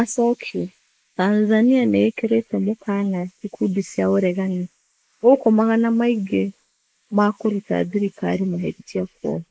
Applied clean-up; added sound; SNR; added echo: neural mask model Resemble Enhance denoiser.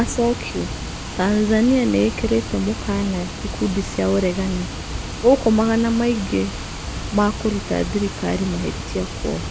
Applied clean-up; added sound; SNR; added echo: none; Water; 8 dB; none.